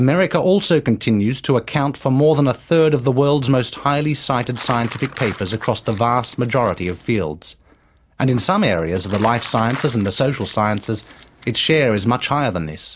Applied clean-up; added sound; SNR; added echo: none; Crumpling, crinkling; 17 dB; none.